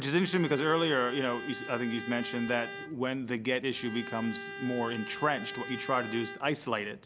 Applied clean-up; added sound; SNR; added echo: none; Bowed string instrument; 11 dB; none.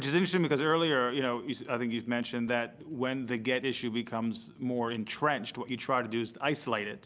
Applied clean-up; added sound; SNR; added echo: none; none; none; none.